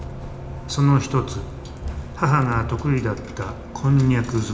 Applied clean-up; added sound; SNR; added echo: none; Bus; 11 dB; reverberation time 0.8 s.